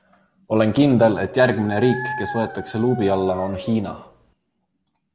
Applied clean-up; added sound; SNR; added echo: none; Dog; 13 dB; none.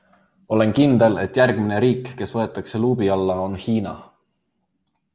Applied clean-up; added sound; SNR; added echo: none; none; none; none.